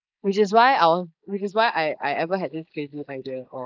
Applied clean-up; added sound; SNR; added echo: neural mask model Resemble Enhance denoiser.